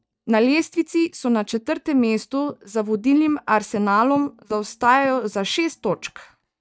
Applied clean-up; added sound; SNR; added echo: neural mask model DeepFilterNet 3.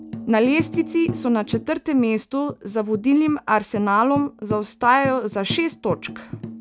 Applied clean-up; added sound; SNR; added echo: none; Tambourine; 12 dB; none.